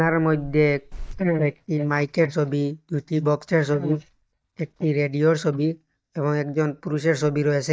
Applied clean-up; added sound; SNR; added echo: neural mask model DeepFilterNet 3.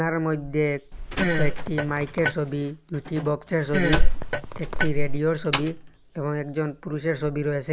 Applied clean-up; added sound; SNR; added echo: none; Fart + Slam; -3 dB; none.